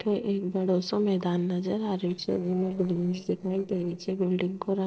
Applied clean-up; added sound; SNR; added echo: neural separator model SepFormer DNS4.